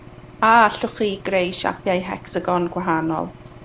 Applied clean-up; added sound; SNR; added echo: none; Engine / Aircraft; 20 dB; none.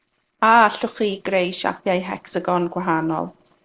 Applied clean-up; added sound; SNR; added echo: neural separator model SepFormer DNS4.